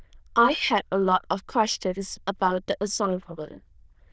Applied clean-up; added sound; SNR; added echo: neural diffusion model UNIVERSE++.